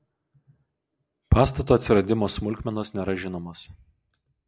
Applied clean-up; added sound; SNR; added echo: none; none; none; none.